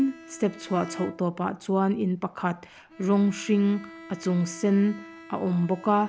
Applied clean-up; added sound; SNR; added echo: none; Bowed string instrument; 19 dB; none.